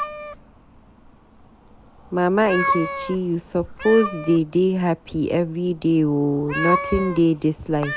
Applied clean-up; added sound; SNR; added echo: none; Meow; 8 dB; none.